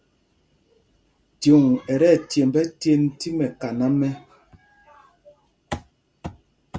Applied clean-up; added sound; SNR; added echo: none; none; none; none.